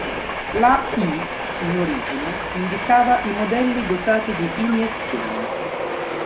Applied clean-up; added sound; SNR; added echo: none; Train; 5 dB; none.